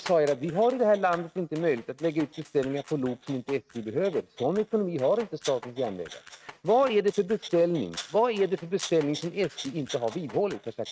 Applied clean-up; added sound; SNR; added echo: neural mask model RNNoise.